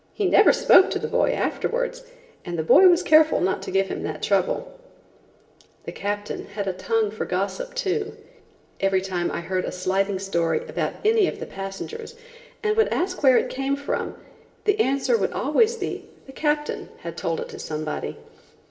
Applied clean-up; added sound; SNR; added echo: none; none; none; reverberation time 0.8 s.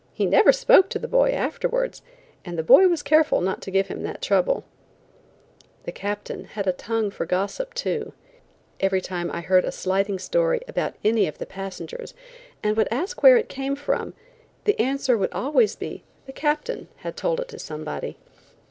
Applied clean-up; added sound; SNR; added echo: none; none; none; none.